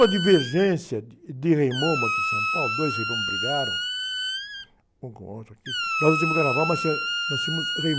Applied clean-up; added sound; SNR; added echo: none; Squeak; 3 dB; none.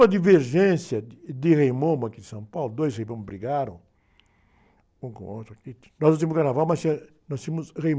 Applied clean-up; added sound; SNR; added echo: none; none; none; none.